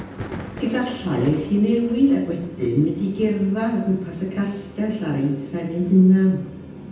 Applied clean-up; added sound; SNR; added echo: none; Thunder; 20 dB; reverberation time 0.9 s.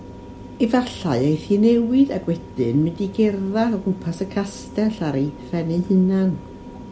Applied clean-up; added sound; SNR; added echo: none; none; none; none.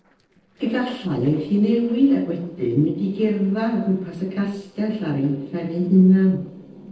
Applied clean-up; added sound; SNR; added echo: neural separator model SepFormer DNS4.